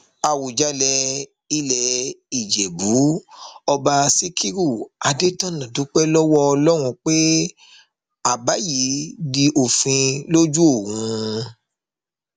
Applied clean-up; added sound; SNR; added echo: none; none; none; none.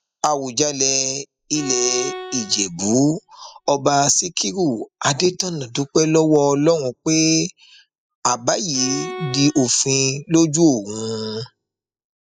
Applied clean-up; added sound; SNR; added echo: classical method spectral subtraction.